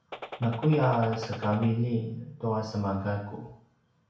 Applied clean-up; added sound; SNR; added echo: none; Gunshot, gunfire; 11 dB; reverberation time 0.6 s.